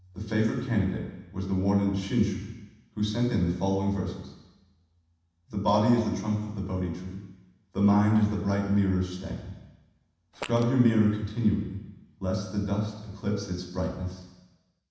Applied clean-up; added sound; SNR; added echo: none; Fart; 12 dB; reverberation time 1.1 s.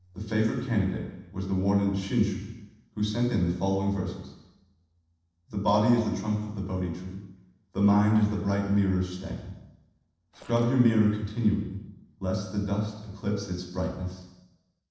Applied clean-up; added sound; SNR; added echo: neural separator model SepFormer DNS4.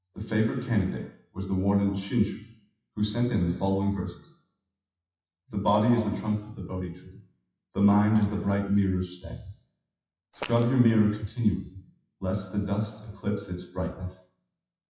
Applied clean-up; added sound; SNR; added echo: classical method WPE with log-MMSE.